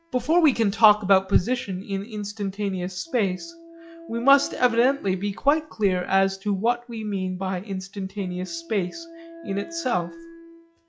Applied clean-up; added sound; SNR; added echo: classical method log-MMSE.